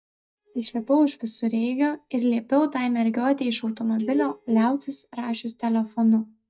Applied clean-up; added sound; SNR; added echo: neural mask model DeepFilterNet 3.